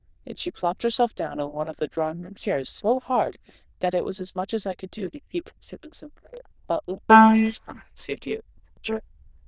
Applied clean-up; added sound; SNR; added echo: neural diffusion model UNIVERSE++.